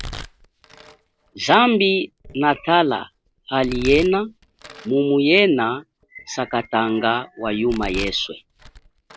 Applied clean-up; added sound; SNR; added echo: none; Domestic sounds, home sounds; 17 dB; none.